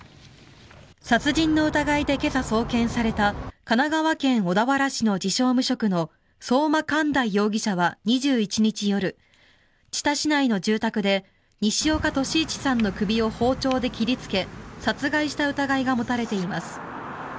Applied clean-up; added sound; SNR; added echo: none; none; none; none.